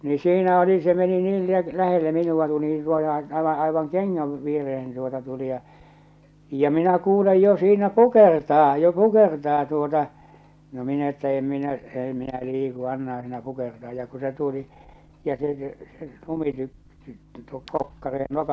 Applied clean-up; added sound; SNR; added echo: none; none; none; none.